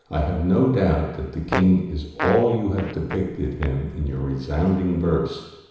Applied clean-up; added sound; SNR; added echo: none; Fart; 11 dB; reverberation time 1.0 s.